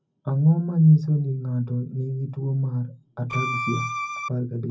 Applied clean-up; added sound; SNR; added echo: none; Bowed string instrument; 5 dB; reverberation time 0.4 s.